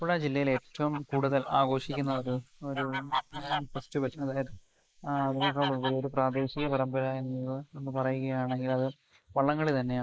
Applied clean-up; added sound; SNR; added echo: neural mask model Resemble Enhance denoiser.